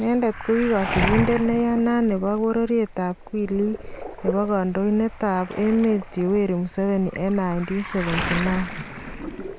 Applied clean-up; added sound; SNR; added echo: none; Waves, surf; 8 dB; none.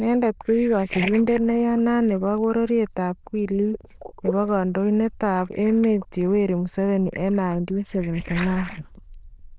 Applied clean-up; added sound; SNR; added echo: neural diffusion model UNIVERSE++.